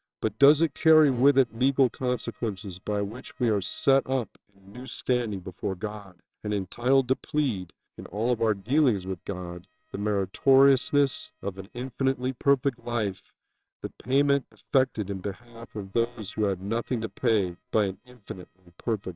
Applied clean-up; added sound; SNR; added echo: neural separator model SepFormer WHAMR!.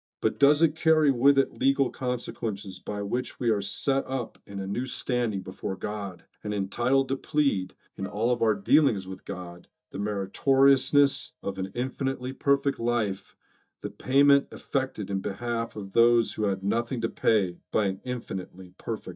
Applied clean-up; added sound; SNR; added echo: neural mask model DeepFilterNet 3.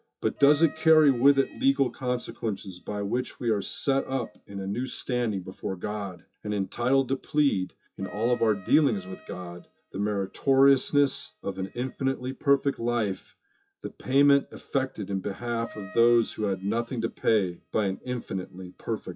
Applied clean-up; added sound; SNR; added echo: classical method WPE with log-MMSE.